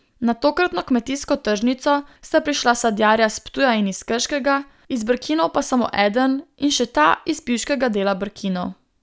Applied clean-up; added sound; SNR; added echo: none; none; none; none.